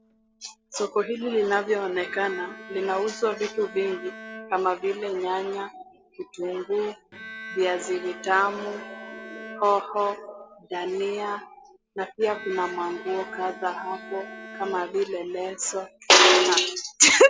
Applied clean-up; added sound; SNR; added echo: none; Bowed string instrument; 18 dB; none.